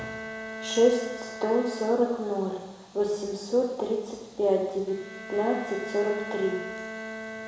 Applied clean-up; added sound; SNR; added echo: none; Bowed string instrument; 12 dB; reverberation time 1.0 s.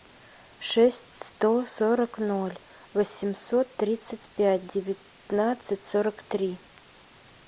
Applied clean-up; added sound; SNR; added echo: none; none; none; none.